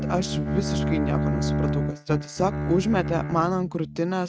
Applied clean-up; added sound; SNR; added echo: neural mask model RNNoise.